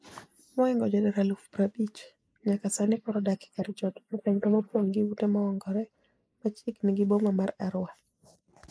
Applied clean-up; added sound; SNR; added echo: neural mask model Resemble Enhance denoiser.